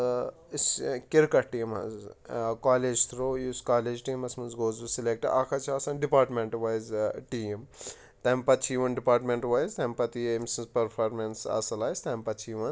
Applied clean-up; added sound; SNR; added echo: none; none; none; none.